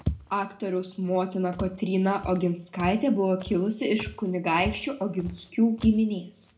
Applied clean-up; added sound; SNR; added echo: none; Walk, footsteps; 15 dB; reverberation time 0.3 s.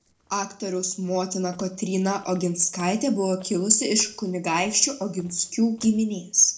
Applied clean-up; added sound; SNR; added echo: neural separator model SepFormer DNS4.